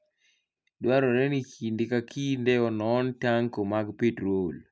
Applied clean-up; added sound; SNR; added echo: none; none; none; none.